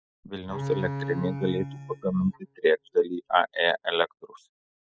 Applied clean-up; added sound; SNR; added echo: classical method spectral subtraction.